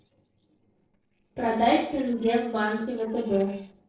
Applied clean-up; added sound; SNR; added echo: neural separator model SepFormer DNS4.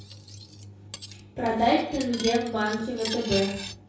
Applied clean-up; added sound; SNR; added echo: none; Cutlery, silverware; 11 dB; reverberation time 0.6 s.